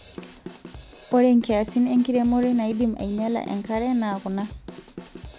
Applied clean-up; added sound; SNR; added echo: none; Drum / Drum kit; 17 dB; none.